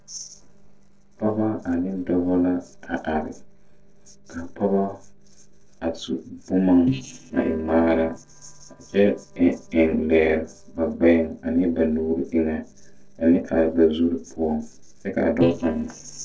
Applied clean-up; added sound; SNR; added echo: neural separator model SepFormer DNS4.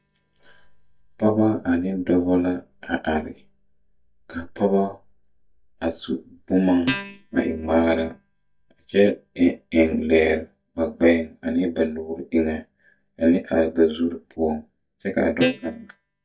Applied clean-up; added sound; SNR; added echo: neural mask model DeepFilterNet 3.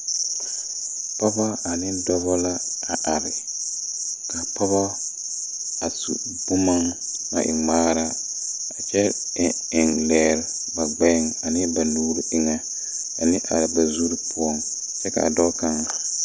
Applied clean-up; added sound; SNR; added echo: none; none; none; none.